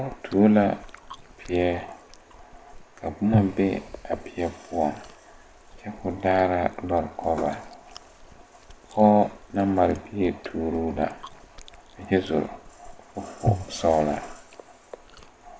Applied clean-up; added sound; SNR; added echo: none; Chewing, mastication; 12 dB; none.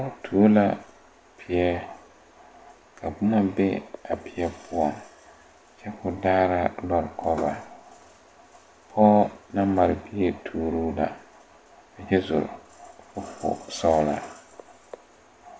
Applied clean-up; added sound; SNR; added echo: none; none; none; none.